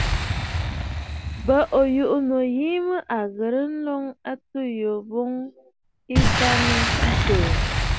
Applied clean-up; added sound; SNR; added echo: none; Boom; 0 dB; none.